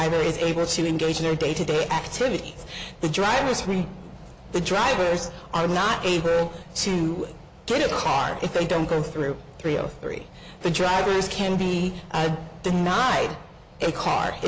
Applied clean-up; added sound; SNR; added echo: none; none; none; none.